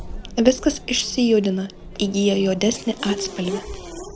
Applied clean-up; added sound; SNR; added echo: none; Race car, auto racing / Accelerating, revving, vroom; 12 dB; none.